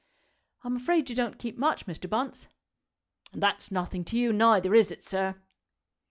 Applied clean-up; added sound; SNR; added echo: none; none; none; none.